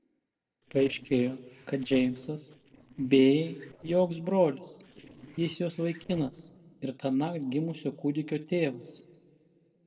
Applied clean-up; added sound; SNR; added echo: neural separator model SepFormer DNS4.